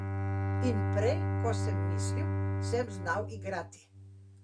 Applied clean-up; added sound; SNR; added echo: neural mask model RNNoise.